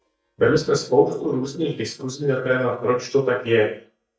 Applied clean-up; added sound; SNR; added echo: neural mask model DeepFilterNet 3.